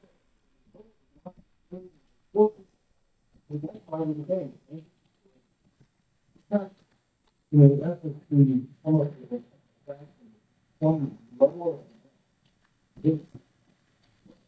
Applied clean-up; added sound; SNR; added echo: neural mask model DeepFilterNet 3.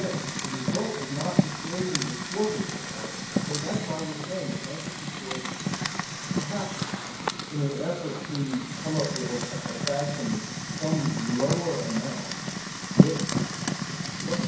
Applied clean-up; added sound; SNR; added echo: none; Fire; -3 dB; reverberation time 0.6 s.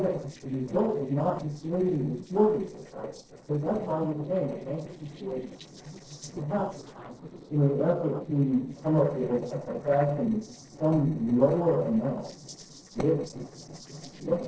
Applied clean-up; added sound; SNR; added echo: neural separator model SepFormer DNS4.